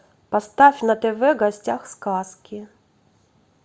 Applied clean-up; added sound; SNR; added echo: none; none; none; none.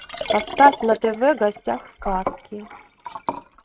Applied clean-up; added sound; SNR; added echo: neural mask model RNNoise.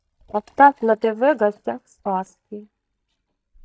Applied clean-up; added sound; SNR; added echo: neural mask model DeepFilterNet 3.